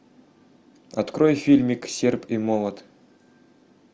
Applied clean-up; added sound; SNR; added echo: none; none; none; none.